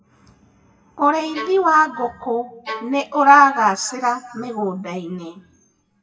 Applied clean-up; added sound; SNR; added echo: classical method WPE with log-MMSE.